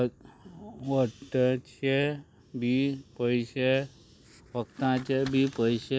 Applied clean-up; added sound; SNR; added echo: none; none; none; none.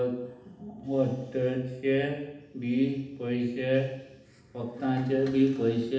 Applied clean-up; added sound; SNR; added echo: none; none; none; reverberation time 0.8 s.